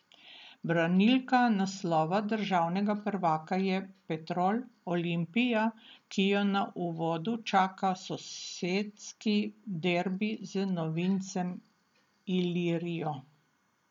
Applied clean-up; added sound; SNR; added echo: none; none; none; none.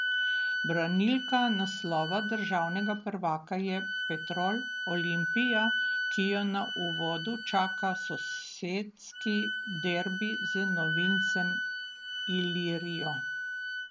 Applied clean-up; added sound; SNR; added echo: none; Wind instrument, woodwind instrument; 1 dB; none.